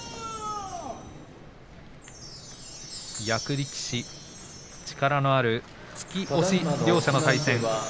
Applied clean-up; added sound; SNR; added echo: none; Wind chime; 14 dB; none.